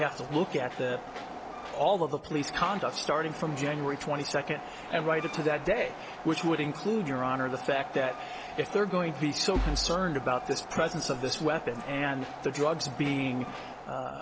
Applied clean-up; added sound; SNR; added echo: none; Train; 11 dB; none.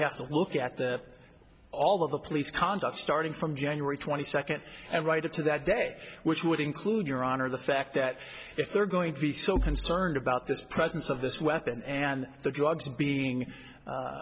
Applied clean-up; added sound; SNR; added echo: none; none; none; none.